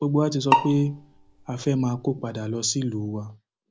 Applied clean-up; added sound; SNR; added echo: none; Bowed string instrument; 2 dB; none.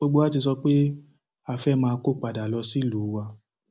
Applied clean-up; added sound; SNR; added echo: none; none; none; none.